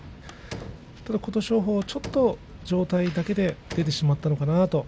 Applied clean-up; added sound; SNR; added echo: none; Slam; 18 dB; none.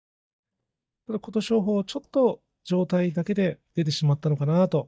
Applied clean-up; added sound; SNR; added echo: neural mask model DeepFilterNet 3.